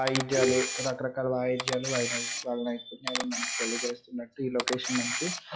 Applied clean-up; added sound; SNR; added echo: classical method log-MMSE.